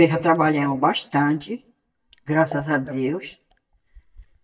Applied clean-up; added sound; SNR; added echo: neural mask model DeepFilterNet 3.